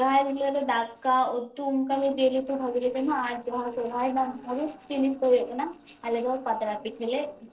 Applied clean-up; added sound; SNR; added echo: neural separator model SepFormer DNS4.